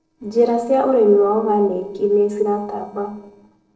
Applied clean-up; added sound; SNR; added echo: neural separator model SepFormer DNS4.